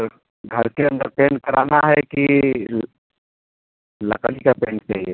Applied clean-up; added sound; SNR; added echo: none; none; none; none.